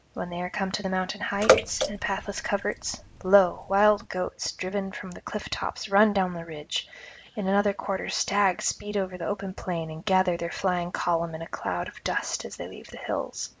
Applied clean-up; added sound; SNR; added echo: none; Bathtub (filling or washing) / Water / Splash, splatter; 1 dB; none.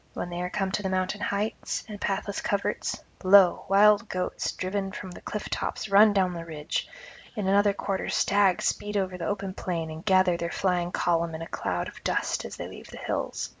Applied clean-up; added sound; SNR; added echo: none; none; none; none.